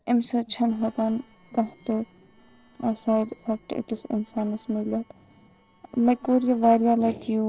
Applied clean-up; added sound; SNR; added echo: neural separator model SepFormer DNS4.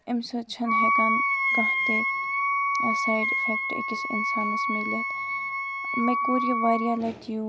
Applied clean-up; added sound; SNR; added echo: none; Wind instrument, woodwind instrument; -4 dB; none.